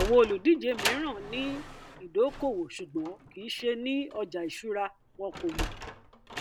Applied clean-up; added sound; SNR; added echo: none; Sliding door; 9 dB; none.